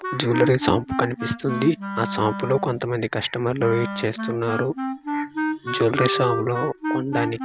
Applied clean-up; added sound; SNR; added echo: none; Wind instrument, woodwind instrument; 5 dB; none.